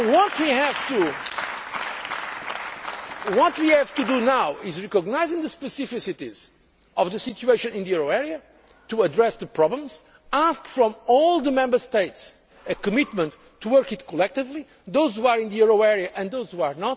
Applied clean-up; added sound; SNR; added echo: none; none; none; none.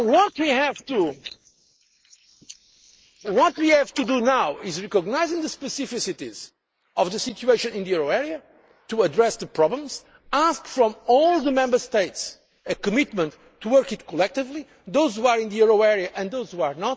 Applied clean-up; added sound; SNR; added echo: neural mask model Resemble Enhance denoiser.